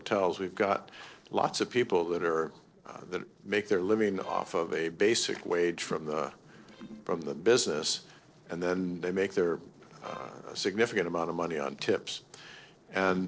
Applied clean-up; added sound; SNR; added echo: neural separator model SepFormer DNS4.